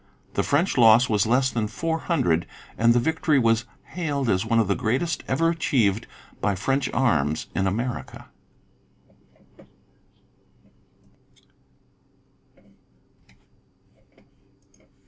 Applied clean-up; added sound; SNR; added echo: none; none; none; none.